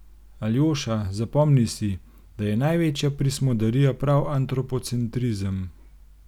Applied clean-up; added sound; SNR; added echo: none; none; none; none.